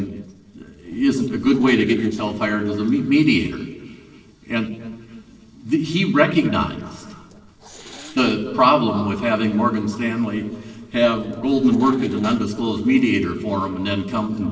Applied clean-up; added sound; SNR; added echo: neural separator model SepFormer DNS4.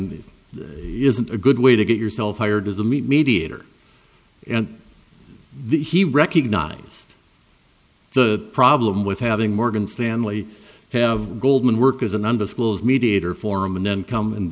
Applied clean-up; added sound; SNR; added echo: none; none; none; none.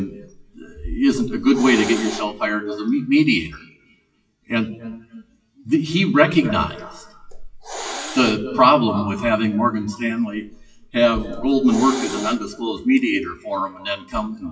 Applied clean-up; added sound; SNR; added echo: classical method WPE with log-MMSE.